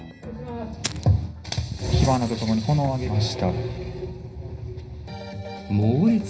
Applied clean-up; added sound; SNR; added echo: none; Fire; 15 dB; reverberation time 0.5 s.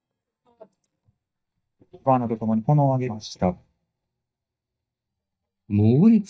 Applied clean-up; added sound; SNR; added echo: neural mask model DeepFilterNet 3.